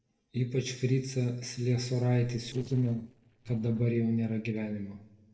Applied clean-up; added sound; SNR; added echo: neural separator model SepFormer DNS4.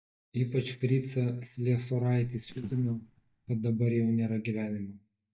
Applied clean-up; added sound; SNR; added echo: neural mask model DeepFilterNet 3.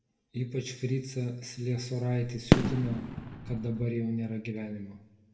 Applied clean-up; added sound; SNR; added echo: none; Fireworks; -4 dB; reverberation time 0.9 s.